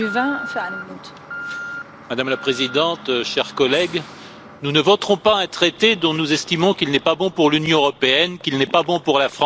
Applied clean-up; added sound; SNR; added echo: none; Alarm; 15 dB; none.